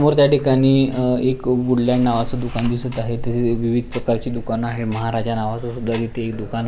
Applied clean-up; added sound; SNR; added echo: none; Tick-tock; 10 dB; none.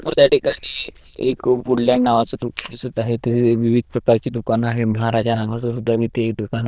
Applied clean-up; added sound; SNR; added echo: neural diffusion model UNIVERSE++.